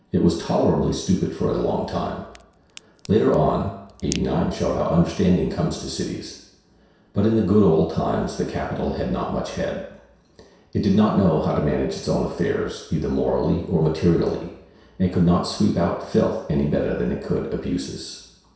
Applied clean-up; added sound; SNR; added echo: none; Crack; 19 dB; reverberation time 0.7 s.